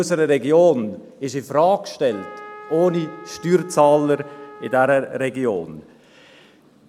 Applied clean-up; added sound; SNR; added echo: none; Trumpet; 20 dB; none.